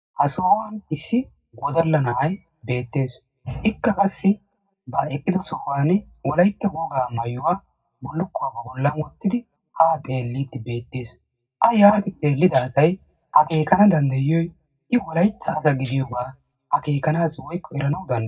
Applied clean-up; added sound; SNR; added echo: none; Tambourine; 11 dB; reverberation time 0.3 s.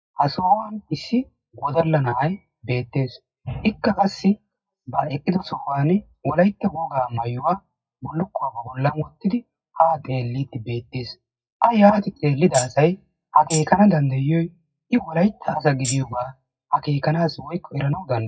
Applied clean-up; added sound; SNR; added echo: classical method WPE with log-MMSE.